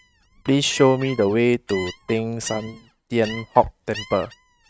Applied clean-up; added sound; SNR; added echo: neural mask model RNNoise.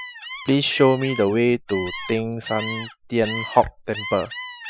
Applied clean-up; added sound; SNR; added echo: classical method Wiener filter.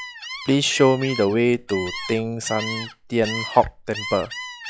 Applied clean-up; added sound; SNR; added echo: classical method log-MMSE.